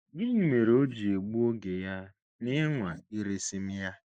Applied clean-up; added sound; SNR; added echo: neural mask model Resemble Enhance denoiser.